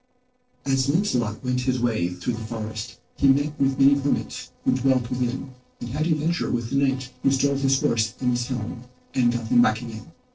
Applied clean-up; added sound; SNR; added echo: neural separator model SepFormer DNS4.